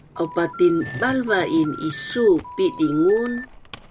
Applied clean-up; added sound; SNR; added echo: none; Telephone + Skateboard; 14 dB; none.